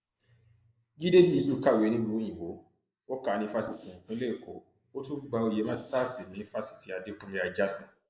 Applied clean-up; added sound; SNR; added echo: neural mask model Resemble Enhance denoiser.